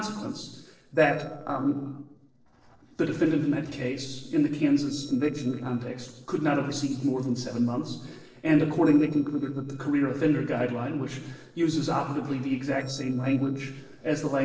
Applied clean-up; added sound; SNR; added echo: neural separator model SepFormer DNS4.